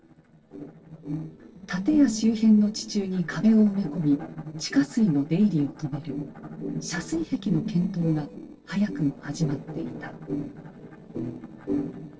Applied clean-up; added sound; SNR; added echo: neural separator model SepFormer DNS4.